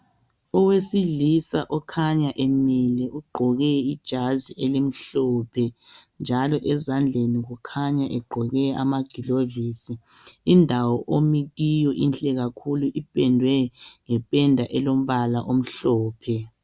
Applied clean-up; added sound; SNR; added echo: none; none; none; none.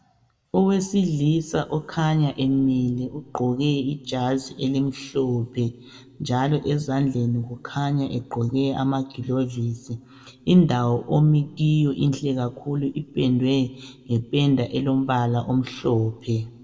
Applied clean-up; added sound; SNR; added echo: none; none; none; reverberation time 2.4 s.